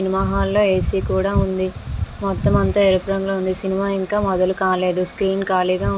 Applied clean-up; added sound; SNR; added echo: none; none; none; none.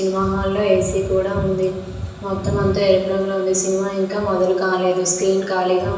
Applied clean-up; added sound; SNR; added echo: none; none; none; reverberation time 1.0 s.